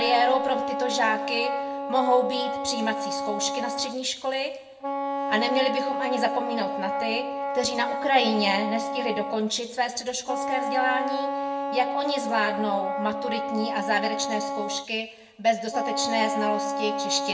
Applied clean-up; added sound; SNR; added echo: none; Wind instrument, woodwind instrument; 3 dB; reverberation time 0.6 s.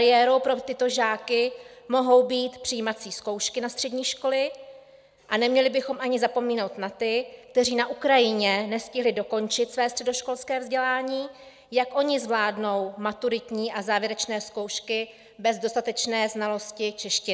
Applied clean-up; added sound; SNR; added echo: none; none; none; none.